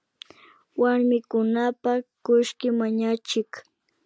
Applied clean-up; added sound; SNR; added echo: none; none; none; none.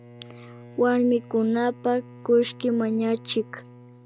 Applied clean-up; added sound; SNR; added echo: none; Bowed string instrument; 20 dB; none.